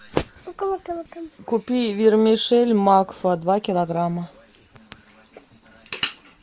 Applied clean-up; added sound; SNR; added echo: none; none; none; none.